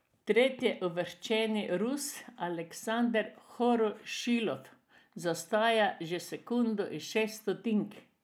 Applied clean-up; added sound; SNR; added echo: none; none; none; none.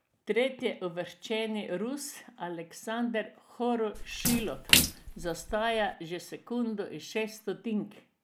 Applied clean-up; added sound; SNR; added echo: none; Splash, splatter; 0 dB; none.